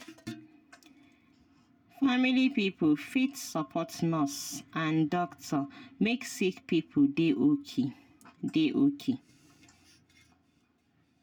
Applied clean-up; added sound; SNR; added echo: none; none; none; none.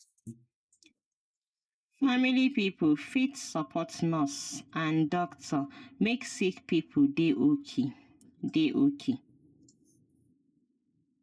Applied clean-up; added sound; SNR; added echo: neural mask model Resemble Enhance denoiser.